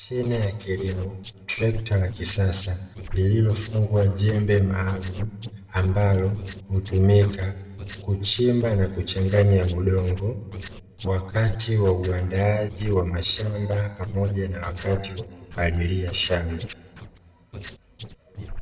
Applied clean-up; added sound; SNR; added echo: neural separator model SepFormer DNS4.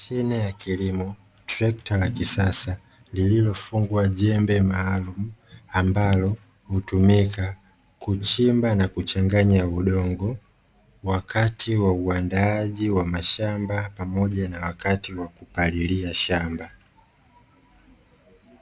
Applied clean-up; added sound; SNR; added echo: none; none; none; none.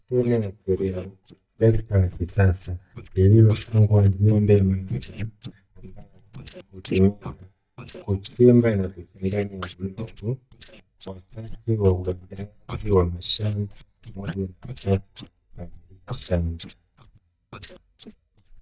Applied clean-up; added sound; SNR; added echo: neural mask model DeepFilterNet 3.